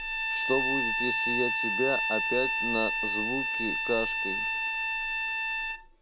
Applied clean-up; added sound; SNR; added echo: none; Bowed string instrument; -4 dB; none.